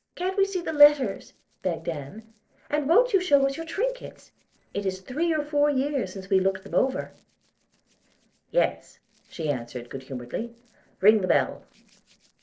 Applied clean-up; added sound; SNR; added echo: neural separator model SepFormer DNS4.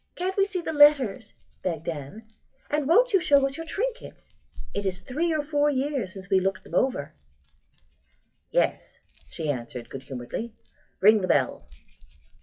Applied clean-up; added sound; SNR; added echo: classical method WPE with log-MMSE.